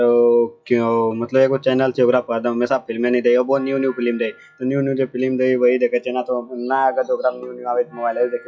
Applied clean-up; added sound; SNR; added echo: classical method WPE with log-MMSE.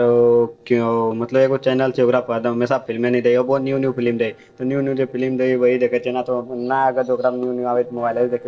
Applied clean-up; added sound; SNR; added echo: neural separator model SepFormer DNS4.